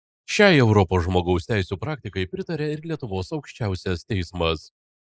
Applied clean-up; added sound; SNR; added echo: neural mask model Resemble Enhance denoiser.